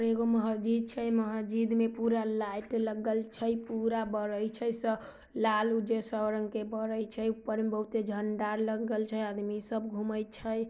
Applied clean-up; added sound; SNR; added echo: none; none; none; none.